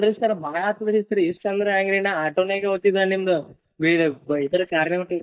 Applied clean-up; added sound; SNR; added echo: neural mask model DeepFilterNet 3.